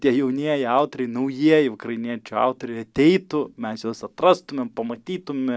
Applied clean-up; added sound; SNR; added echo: none; none; none; none.